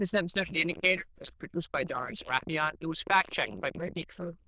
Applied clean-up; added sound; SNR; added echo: neural diffusion model UNIVERSE++.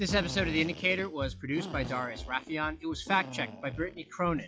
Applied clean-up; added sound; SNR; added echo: classical method log-MMSE.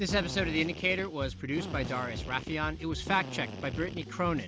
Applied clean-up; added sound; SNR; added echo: none; Drill; 10 dB; none.